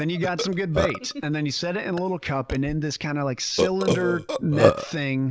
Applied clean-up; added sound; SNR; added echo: none; Burping, eructation; 2 dB; none.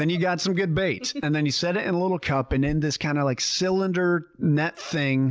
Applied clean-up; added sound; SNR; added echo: none; none; none; none.